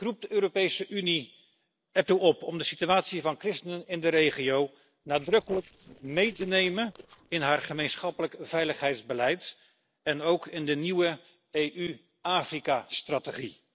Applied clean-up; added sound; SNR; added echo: neural separator model SepFormer DNS4.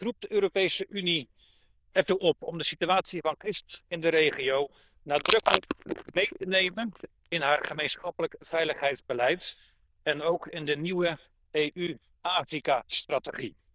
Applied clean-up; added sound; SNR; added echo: neural diffusion model UNIVERSE++.